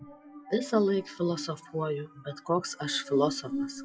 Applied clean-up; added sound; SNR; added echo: classical method WPE with log-MMSE.